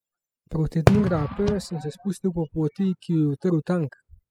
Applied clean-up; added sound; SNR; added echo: classical method spectral subtraction.